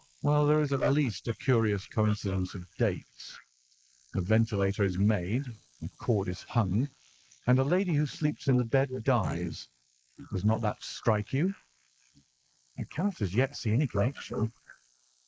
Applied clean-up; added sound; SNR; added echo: neural mask model Resemble Enhance denoiser.